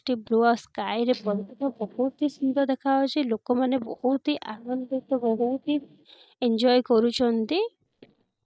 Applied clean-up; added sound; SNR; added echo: neural mask model DeepFilterNet 3.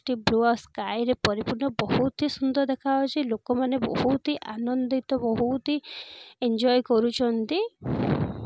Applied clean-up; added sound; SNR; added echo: none; none; none; none.